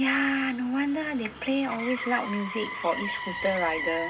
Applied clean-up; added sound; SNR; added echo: none; Motor vehicle (road); 8 dB; reverberation time 0.2 s.